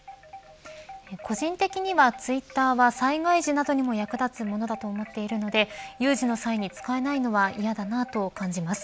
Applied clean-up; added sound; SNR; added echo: none; Wind chime; 20 dB; none.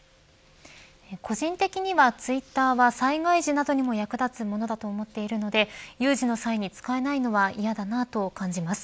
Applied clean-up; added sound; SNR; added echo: none; none; none; none.